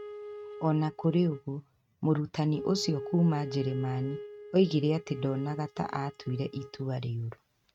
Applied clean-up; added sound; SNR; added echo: neural mask model RNNoise.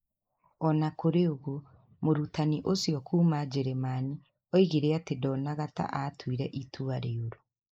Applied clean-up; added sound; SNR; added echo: neural mask model Resemble Enhance denoiser.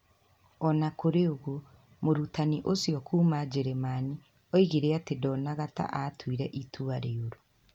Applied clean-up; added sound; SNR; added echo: none; none; none; none.